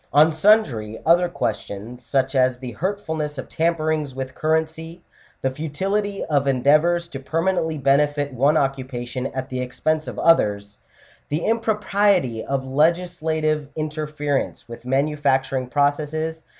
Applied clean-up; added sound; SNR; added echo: none; none; none; none.